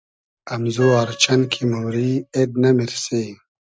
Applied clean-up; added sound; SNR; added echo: neural mask model RNNoise.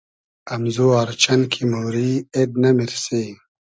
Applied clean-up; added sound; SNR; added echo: none; none; none; none.